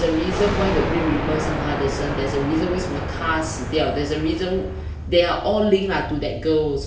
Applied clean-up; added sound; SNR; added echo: none; Thunder; 6 dB; reverberation time 0.5 s.